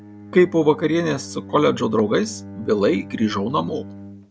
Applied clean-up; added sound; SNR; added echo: none; Bowed string instrument; 16 dB; none.